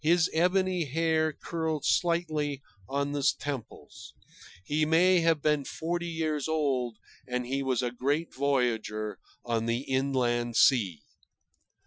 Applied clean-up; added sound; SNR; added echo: classical method Wiener filter.